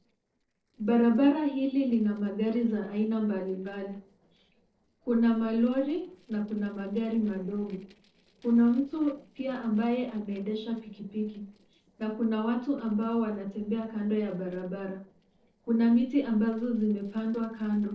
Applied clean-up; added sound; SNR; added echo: neural separator model SepFormer DNS4.